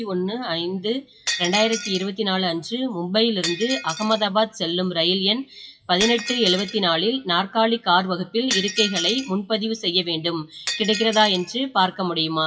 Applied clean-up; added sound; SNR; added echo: classical method WPE with log-MMSE.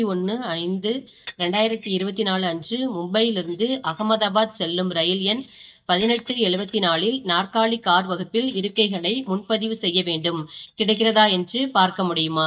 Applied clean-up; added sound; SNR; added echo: neural mask model DeepFilterNet 3.